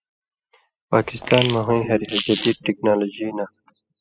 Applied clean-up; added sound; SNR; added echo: classical method spectral subtraction.